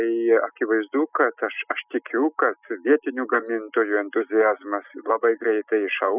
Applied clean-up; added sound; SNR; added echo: classical method spectral subtraction.